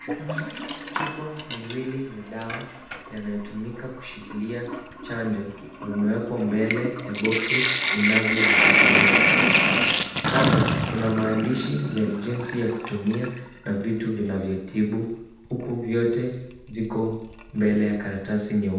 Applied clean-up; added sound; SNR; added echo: none; Sink (filling or washing); -2 dB; reverberation time 0.8 s.